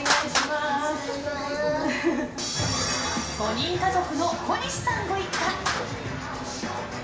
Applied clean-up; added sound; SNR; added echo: none; Traffic noise, roadway noise; 6 dB; reverberation time 0.6 s.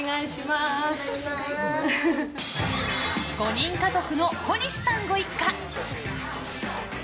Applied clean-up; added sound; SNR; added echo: none; none; none; none.